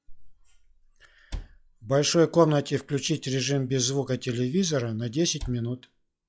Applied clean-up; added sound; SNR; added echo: classical method log-MMSE.